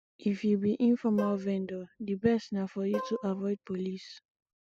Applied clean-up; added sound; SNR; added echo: classical method spectral subtraction.